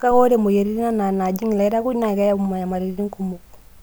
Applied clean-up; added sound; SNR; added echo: none; none; none; none.